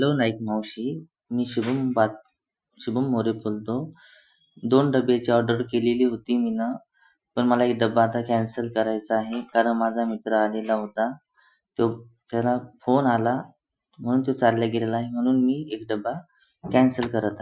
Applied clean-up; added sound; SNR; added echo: classical method Wiener filter.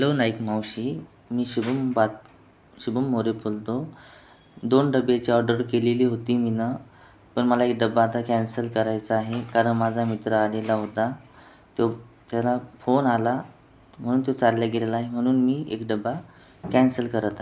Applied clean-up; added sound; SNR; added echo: none; none; none; none.